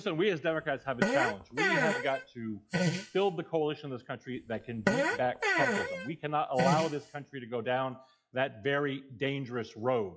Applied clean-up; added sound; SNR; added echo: classical method log-MMSE.